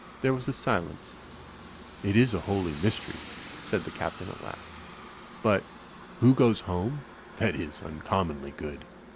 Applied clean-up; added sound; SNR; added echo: none; Aircraft; 15 dB; none.